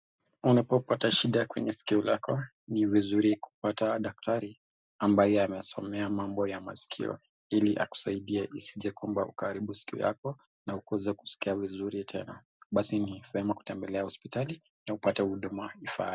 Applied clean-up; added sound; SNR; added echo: none; none; none; none.